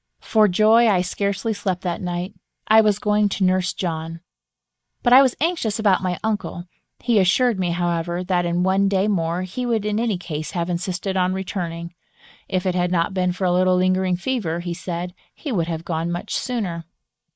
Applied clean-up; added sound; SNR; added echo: neural mask model Resemble Enhance denoiser.